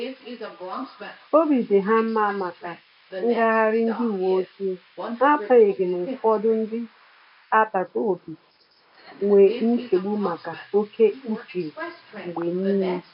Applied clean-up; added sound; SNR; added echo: neural mask model Resemble Enhance denoiser.